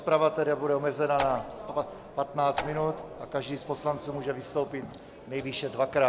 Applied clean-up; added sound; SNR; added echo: none; Raindrop / Splash, splatter; 12 dB; none.